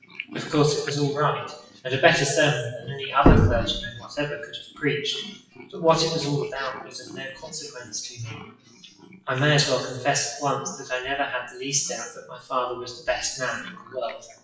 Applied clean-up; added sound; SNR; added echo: classical method WPE with log-MMSE.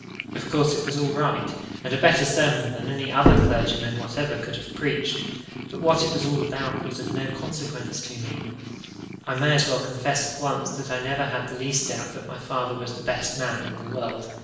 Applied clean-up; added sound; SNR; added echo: none; Purr; 11 dB; reverberation time 0.9 s.